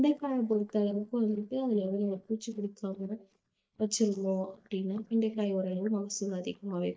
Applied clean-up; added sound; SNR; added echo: neural mask model DeepFilterNet 3.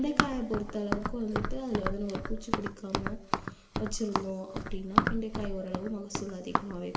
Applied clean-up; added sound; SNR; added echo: none; Run; -2 dB; reverberation time 1.7 s.